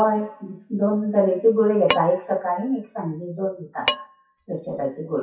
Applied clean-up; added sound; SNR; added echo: classical method WPE with log-MMSE.